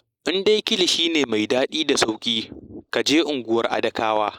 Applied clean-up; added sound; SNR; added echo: neural mask model Resemble Enhance denoiser.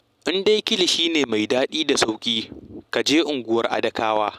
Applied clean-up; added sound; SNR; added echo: none; none; none; none.